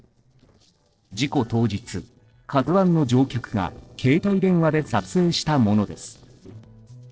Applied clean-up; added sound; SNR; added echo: neural separator model SepFormer DNS4.